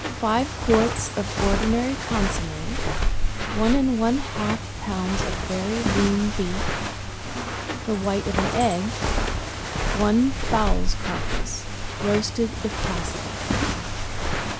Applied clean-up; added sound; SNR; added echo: none; Walk, footsteps; 0 dB; none.